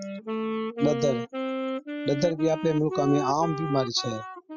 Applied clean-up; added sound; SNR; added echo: classical method spectral subtraction.